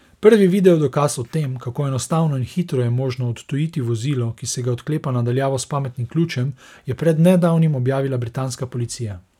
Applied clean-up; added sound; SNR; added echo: none; none; none; none.